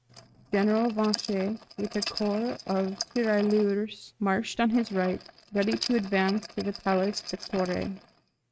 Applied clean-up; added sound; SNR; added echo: neural mask model RNNoise.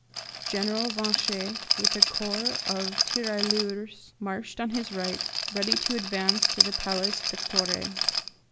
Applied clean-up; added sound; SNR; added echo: none; Rattle; -4 dB; none.